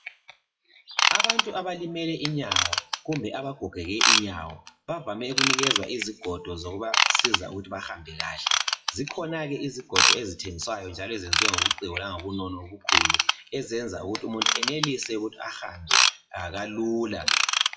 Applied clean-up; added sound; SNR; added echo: classical method WPE with log-MMSE.